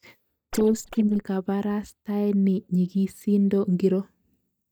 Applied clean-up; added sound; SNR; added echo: neural mask model DeepFilterNet 3.